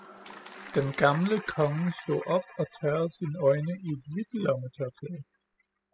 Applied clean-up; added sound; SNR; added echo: classical method spectral subtraction.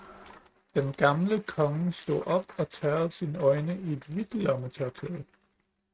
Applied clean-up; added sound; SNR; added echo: neural mask model RNNoise.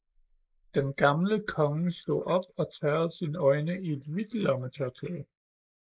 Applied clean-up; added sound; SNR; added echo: neural mask model Resemble Enhance denoiser.